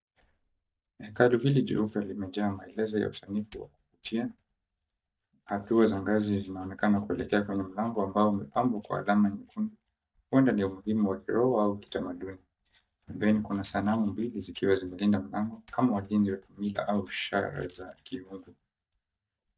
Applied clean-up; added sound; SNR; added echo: neural mask model DeepFilterNet 3.